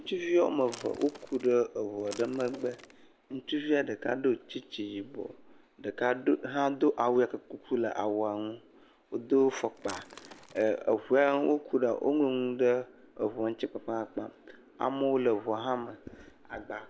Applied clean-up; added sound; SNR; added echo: none; Crackle / Crushing / Wood; 19 dB; none.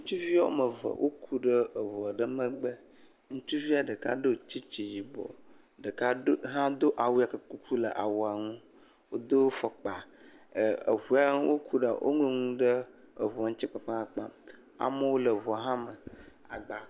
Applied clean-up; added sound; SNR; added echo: none; none; none; none.